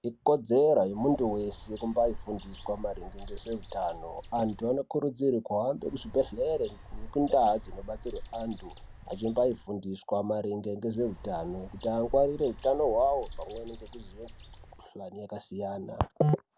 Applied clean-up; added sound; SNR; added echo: none; Bird; 14 dB; none.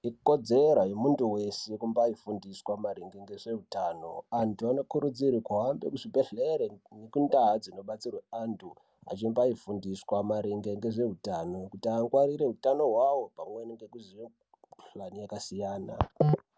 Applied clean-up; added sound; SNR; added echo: none; none; none; none.